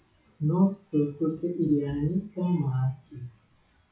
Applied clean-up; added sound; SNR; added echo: classical method WPE with log-MMSE.